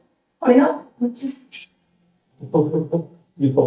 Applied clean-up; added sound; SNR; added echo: neural mask model DeepFilterNet 3.